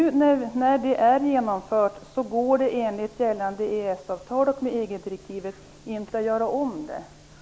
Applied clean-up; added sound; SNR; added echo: none; none; none; none.